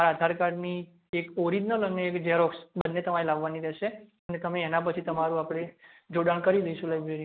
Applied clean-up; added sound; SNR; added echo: none; none; none; none.